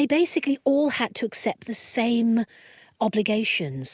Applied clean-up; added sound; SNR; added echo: none; none; none; none.